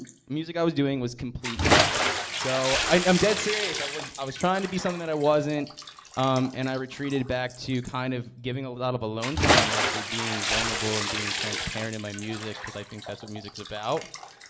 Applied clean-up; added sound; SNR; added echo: none; Bathtub (filling or washing) / Splash, splatter; 1 dB; none.